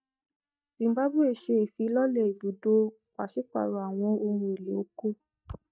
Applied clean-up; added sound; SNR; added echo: neural mask model DeepFilterNet 3.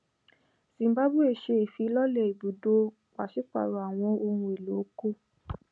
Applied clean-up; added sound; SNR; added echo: none; none; none; none.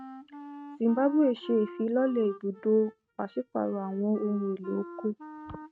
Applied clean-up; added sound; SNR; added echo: neural mask model RNNoise.